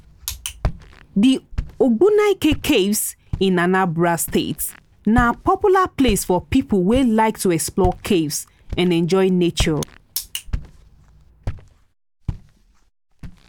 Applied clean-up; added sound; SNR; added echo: none; Walk, footsteps; 12 dB; none.